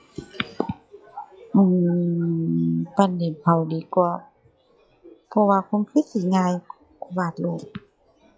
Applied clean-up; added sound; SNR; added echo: classical method log-MMSE.